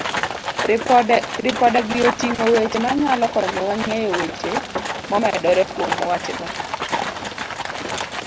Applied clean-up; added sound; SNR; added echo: none; Livestock, farm animals, working animals; 5 dB; none.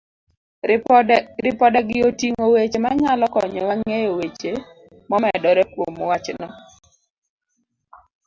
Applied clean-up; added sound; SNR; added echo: none; none; none; none.